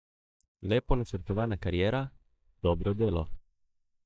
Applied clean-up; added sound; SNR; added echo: neural mask model DeepFilterNet 3.